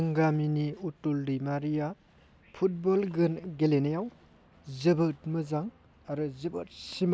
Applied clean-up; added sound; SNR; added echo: none; none; none; none.